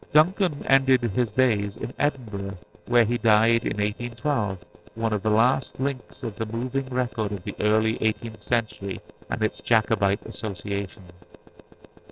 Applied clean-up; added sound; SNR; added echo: neural separator model SepFormer DNS4.